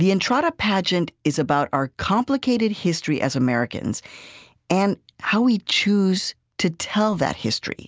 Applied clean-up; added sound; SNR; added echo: none; none; none; none.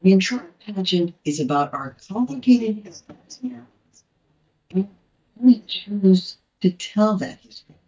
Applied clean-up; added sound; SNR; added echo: neural mask model DeepFilterNet 3.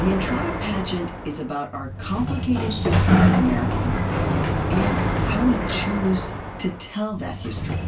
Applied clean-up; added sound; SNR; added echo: none; Sliding door; -3 dB; reverberation time 0.2 s.